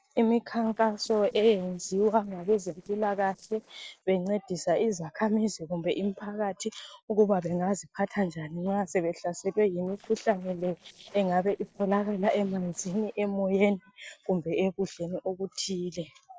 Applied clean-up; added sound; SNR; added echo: neural separator model SepFormer DNS4.